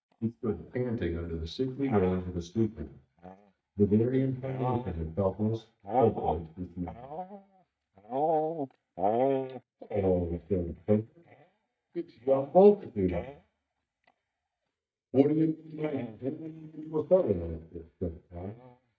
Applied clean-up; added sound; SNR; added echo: neural mask model DeepFilterNet 3.